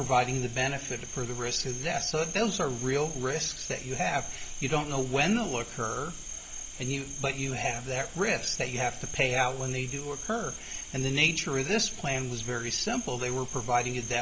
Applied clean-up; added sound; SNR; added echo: none; Cricket; 9 dB; none.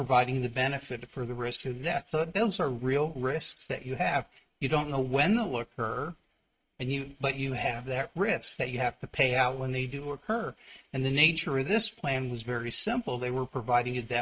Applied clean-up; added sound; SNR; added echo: neural mask model RNNoise.